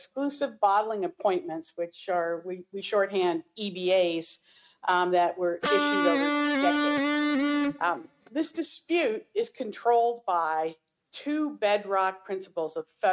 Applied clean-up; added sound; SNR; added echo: neural mask model RNNoise.